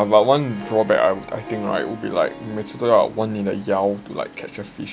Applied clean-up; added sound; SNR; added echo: none; Harp; 18 dB; none.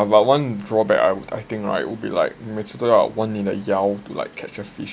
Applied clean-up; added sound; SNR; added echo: none; none; none; none.